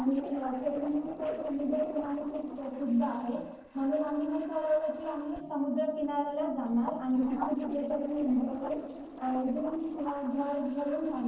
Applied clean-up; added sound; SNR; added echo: neural separator model SepFormer DNS4.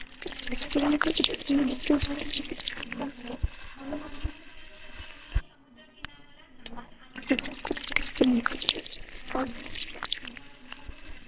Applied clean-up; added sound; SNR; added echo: neural separator model SepFormer WHAMR!.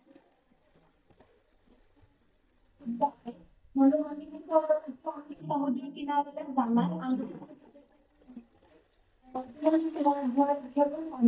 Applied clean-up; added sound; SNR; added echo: neural mask model DeepFilterNet 3.